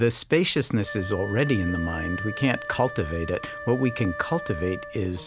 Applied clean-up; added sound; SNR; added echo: none; Wind instrument, woodwind instrument; 11 dB; none.